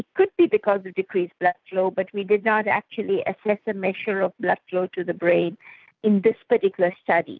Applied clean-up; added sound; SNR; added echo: none; none; none; none.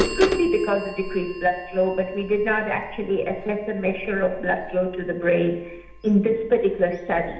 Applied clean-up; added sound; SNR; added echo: none; Bird vocalization, bird call, bird song / Telephone; 11 dB; reverberation time 0.8 s.